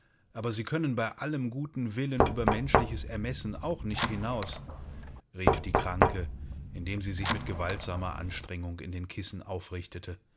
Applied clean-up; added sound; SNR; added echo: none; Knock; -4 dB; none.